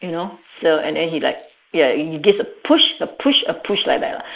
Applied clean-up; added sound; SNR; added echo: neural mask model Resemble Enhance denoiser.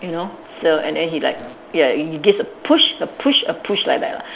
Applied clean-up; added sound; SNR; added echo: none; none; none; none.